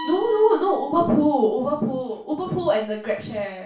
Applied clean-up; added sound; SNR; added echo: none; Glass; 16 dB; reverberation time 0.3 s.